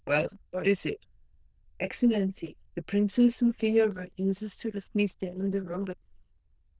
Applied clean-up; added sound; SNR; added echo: neural diffusion model UNIVERSE++.